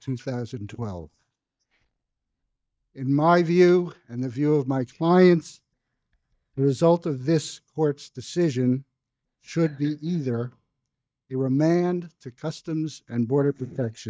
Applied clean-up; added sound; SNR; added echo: neural mask model DeepFilterNet 3.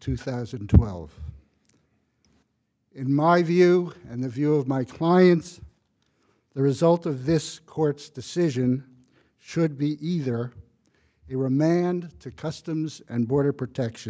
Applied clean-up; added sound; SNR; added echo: none; none; none; none.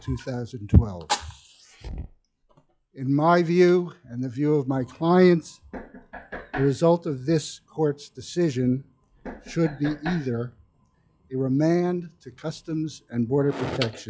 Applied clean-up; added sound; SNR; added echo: classical method log-MMSE.